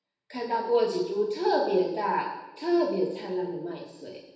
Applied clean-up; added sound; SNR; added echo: none; none; none; reverberation time 0.9 s.